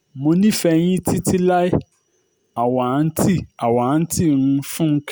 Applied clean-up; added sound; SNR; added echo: none; none; none; none.